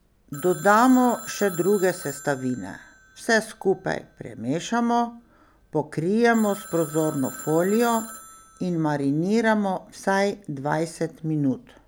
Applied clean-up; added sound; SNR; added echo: none; Telephone; 19 dB; none.